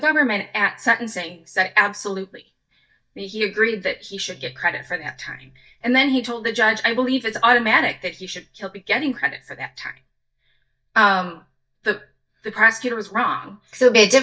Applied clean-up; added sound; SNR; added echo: neural mask model DeepFilterNet 3.